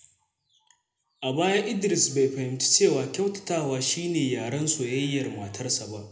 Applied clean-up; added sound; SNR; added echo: none; none; none; reverberation time 0.7 s.